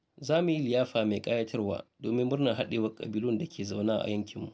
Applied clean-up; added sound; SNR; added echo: none; none; none; none.